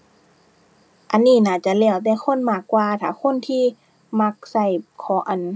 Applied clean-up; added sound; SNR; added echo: none; none; none; none.